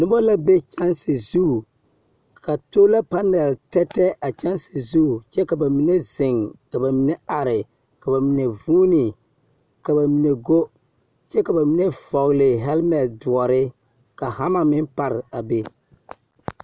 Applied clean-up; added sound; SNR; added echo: none; none; none; none.